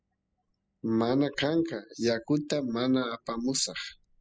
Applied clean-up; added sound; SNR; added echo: classical method spectral subtraction.